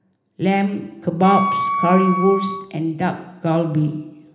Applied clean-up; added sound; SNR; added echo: none; Wind instrument, woodwind instrument; 4 dB; reverberation time 1.1 s.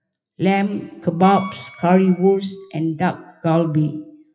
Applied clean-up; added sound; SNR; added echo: classical method WPE with log-MMSE.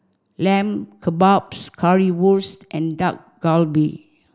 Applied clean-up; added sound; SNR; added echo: none; none; none; none.